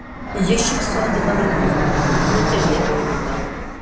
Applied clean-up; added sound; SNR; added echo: none; Fixed-wing aircraft, airplane; -4 dB; reverberation time 0.6 s.